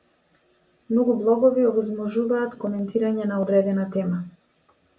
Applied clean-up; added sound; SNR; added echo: none; none; none; none.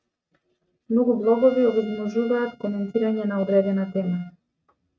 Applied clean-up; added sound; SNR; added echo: neural mask model RNNoise.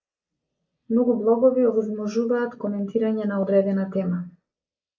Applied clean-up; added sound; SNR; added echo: neural mask model Resemble Enhance denoiser.